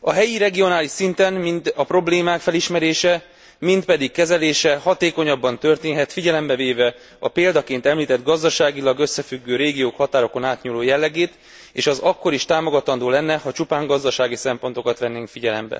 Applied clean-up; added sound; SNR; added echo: none; none; none; none.